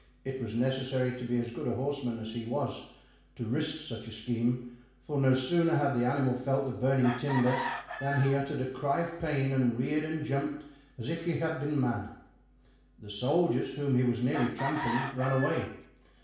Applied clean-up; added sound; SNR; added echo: none; Chicken, rooster; 8 dB; reverberation time 0.7 s.